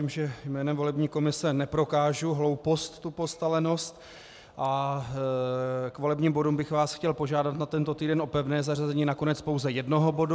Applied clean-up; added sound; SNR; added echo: none; none; none; none.